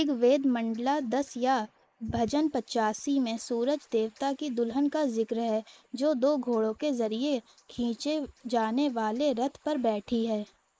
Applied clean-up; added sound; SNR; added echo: neural mask model Resemble Enhance denoiser.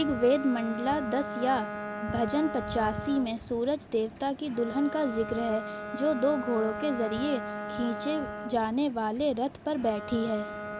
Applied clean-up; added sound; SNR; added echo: none; Bowed string instrument; 9 dB; none.